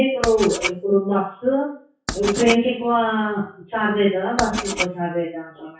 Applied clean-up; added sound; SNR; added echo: classical method WPE with log-MMSE.